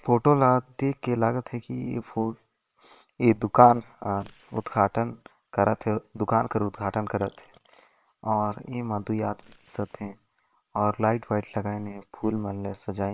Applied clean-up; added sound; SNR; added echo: neural separator model SepFormer WHAM!.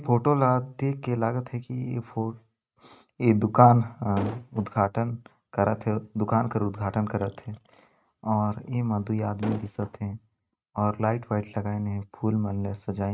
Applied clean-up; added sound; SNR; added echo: neural mask model RNNoise.